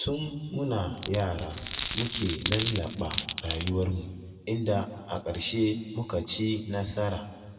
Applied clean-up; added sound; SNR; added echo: none; Glass; 5 dB; reverberation time 1.5 s.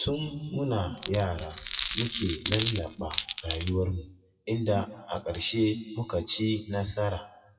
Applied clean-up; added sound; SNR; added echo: classical method WPE with log-MMSE.